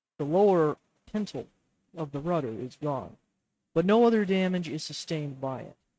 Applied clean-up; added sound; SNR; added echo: neural mask model RNNoise.